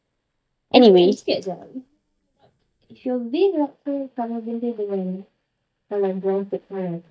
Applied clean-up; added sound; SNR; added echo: neural mask model DeepFilterNet 3.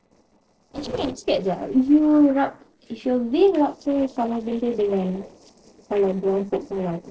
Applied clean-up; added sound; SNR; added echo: neural separator model SepFormer DNS4.